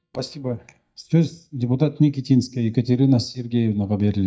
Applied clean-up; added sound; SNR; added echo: neural mask model DeepFilterNet 3.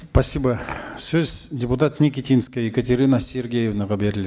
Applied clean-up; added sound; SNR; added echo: none; none; none; none.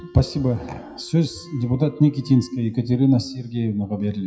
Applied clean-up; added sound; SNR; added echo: classical method WPE with log-MMSE.